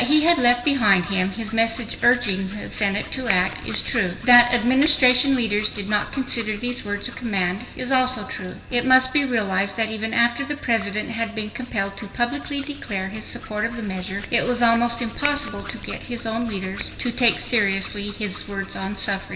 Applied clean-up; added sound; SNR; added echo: none; Hands; 17 dB; reverberation time 1.4 s.